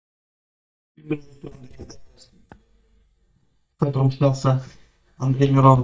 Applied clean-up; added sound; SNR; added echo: neural mask model DeepFilterNet 3.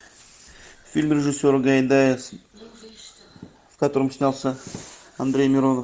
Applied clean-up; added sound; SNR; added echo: none; none; none; none.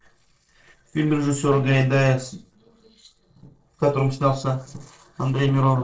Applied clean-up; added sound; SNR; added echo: neural separator model SepFormer DNS4.